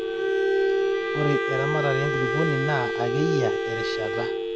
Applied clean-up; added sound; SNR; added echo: none; Bowed string instrument + Telephone; -4 dB; none.